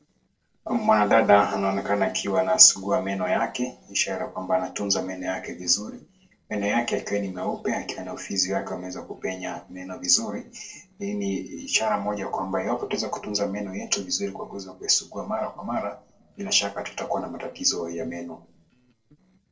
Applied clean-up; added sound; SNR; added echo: neural separator model SepFormer DNS4.